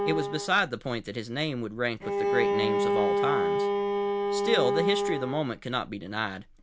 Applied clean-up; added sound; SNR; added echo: none; Bowed string instrument; -2 dB; none.